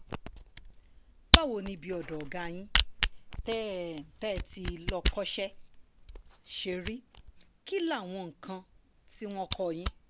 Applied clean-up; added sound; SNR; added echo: none; Camera; -4 dB; none.